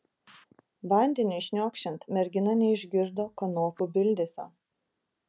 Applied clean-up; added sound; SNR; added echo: none; none; none; none.